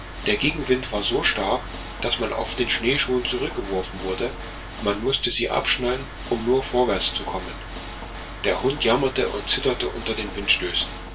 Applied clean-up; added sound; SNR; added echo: none; Water / Mechanisms; 12 dB; reverberation time 0.2 s.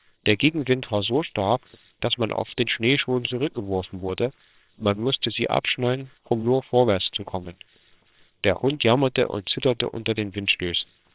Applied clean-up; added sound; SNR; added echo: neural separator model SepFormer WHAMR!.